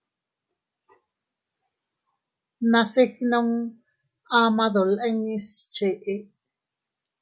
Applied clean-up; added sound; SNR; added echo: none; none; none; none.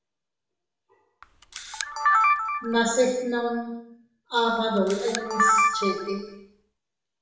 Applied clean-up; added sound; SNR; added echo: none; Camera; -2 dB; reverberation time 0.8 s.